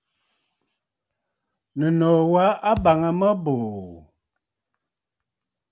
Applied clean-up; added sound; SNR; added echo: none; Thump, thud; 12 dB; none.